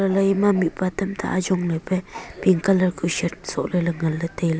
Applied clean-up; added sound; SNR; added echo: none; none; none; none.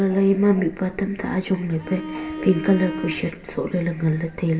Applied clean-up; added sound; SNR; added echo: none; Bowed string instrument; 9 dB; reverberation time 1.6 s.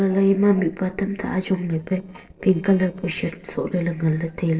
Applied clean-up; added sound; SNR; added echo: neural separator model SepFormer DNS4.